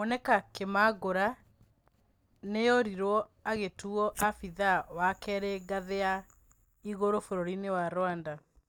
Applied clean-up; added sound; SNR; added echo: neural mask model DeepFilterNet 3.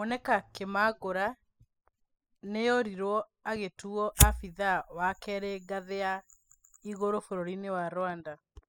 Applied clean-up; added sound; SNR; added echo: classical method spectral subtraction.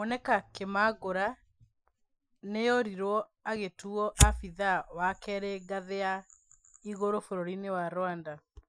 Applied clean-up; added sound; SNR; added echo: classical method Wiener filter.